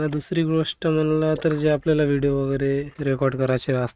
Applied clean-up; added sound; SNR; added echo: neural mask model RNNoise.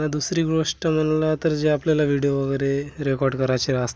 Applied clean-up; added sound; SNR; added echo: none; none; none; none.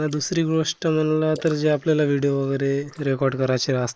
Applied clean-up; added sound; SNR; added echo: neural mask model Resemble Enhance denoiser.